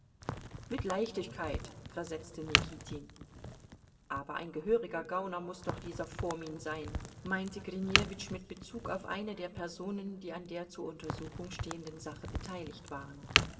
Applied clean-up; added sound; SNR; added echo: none; Crack; -1 dB; reverberation time 2.0 s.